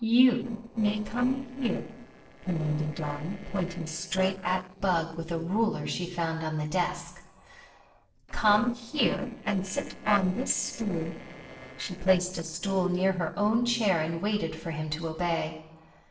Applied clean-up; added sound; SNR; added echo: neural separator model SepFormer DNS4.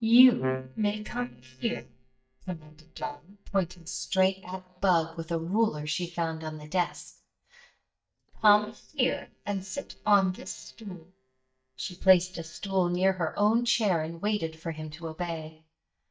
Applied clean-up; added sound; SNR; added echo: neural mask model DeepFilterNet 3.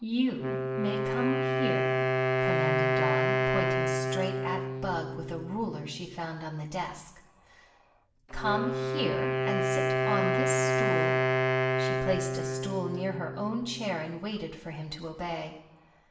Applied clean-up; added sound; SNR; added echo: none; Wind instrument, woodwind instrument; -4 dB; reverberation time 0.8 s.